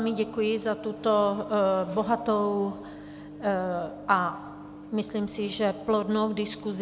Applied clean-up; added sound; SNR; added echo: none; Microwave oven; 16 dB; none.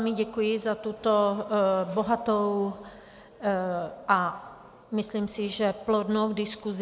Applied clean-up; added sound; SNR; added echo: none; none; none; none.